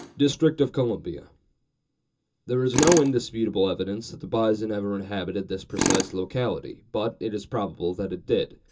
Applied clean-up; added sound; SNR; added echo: none; Tools; 8 dB; reverberation time 0.2 s.